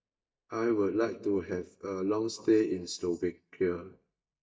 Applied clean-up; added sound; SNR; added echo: neural mask model DeepFilterNet 3.